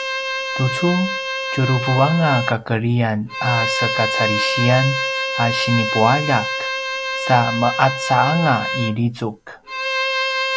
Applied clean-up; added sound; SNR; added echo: none; Bowed string instrument; 3 dB; none.